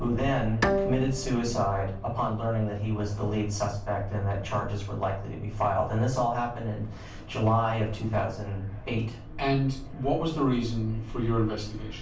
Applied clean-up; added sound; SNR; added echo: none; Bowed string instrument; 7 dB; reverberation time 0.3 s.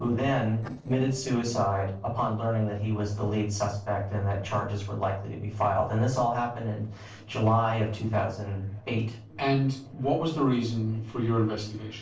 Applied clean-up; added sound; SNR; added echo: neural separator model SepFormer DNS4.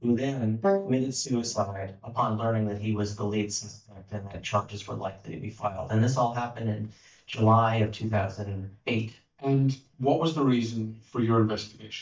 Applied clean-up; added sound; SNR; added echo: neural mask model DeepFilterNet 3.